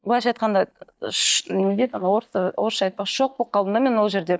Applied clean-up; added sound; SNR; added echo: neural mask model DeepFilterNet 3.